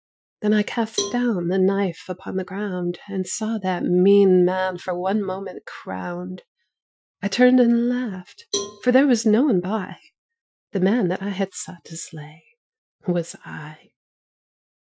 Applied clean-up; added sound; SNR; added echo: classical method Wiener filter.